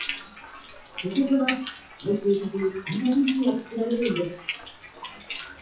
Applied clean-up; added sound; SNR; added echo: classical method WPE with log-MMSE.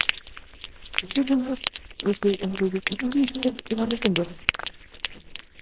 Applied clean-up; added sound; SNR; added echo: neural separator model SepFormer WHAMR!.